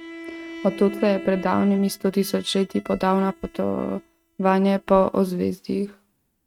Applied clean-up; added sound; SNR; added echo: neural mask model RNNoise.